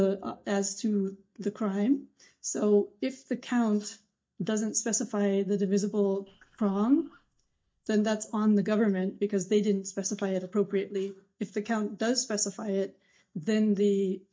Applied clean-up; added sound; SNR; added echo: neural mask model DeepFilterNet 3.